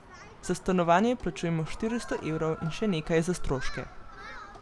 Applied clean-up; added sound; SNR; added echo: none; Human group actions; 16 dB; none.